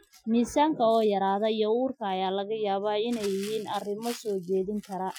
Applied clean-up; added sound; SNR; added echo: classical method Wiener filter.